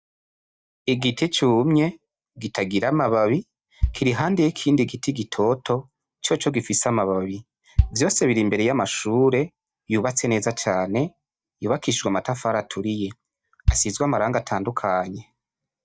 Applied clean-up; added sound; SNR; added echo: neural mask model DeepFilterNet 3.